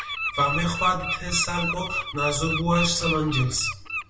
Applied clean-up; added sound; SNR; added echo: none; Bird; 5 dB; reverberation time 0.2 s.